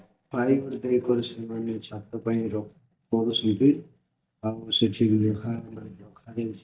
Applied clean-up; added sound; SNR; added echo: neural mask model DeepFilterNet 3.